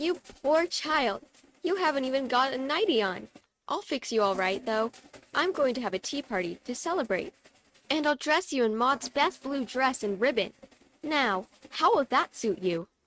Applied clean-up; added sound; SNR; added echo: neural mask model RNNoise.